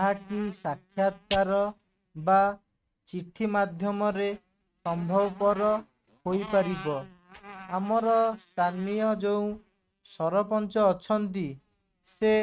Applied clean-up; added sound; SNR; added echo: neural mask model RNNoise.